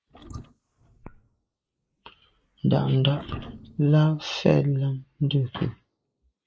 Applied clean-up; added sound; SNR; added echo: neural mask model Resemble Enhance denoiser.